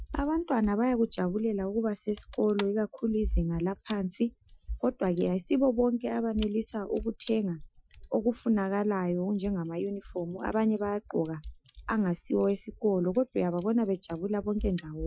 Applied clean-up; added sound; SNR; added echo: classical method Wiener filter.